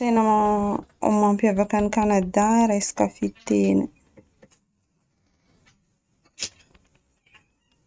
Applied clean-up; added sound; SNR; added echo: neural mask model RNNoise.